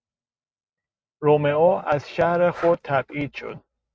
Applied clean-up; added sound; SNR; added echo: neural mask model RNNoise.